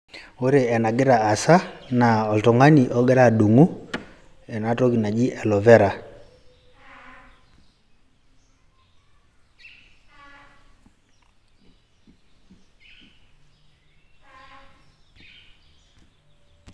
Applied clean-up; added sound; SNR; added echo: none; none; none; none.